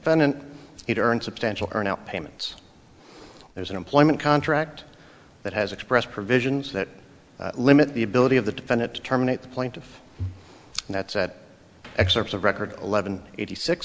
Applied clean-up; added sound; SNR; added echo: none; none; none; none.